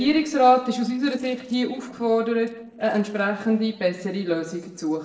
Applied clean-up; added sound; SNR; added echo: neural separator model SepFormer DNS4.